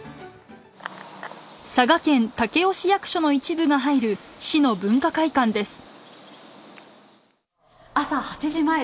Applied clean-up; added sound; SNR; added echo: none; none; none; none.